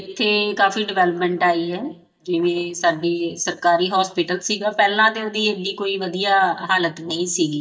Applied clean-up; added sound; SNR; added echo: neural mask model DeepFilterNet 3.